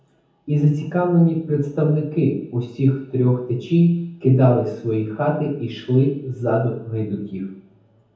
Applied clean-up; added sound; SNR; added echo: none; none; none; reverberation time 0.7 s.